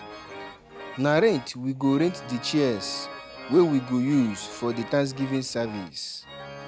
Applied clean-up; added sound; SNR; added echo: none; Organ; 15 dB; none.